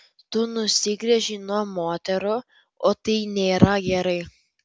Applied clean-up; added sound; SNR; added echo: none; none; none; none.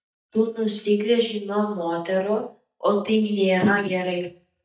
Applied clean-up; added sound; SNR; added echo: neural mask model DeepFilterNet 3.